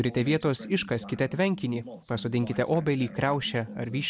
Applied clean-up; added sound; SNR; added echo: none; none; none; none.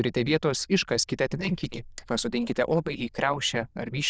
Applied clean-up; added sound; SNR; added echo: neural diffusion model UNIVERSE++.